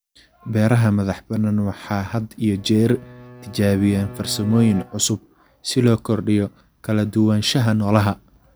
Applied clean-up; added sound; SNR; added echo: none; Bowed string instrument; 17 dB; none.